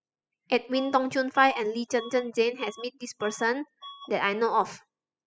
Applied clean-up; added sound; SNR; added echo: classical method spectral subtraction.